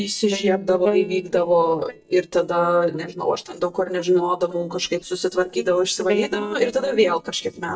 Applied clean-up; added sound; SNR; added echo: neural mask model DeepFilterNet 3.